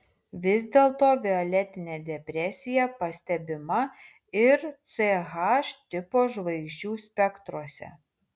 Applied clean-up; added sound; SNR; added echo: none; none; none; none.